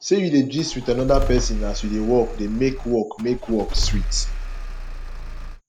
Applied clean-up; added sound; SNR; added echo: none; Engine starting / Car; 2 dB; none.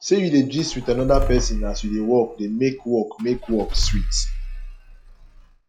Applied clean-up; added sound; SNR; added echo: classical method log-MMSE.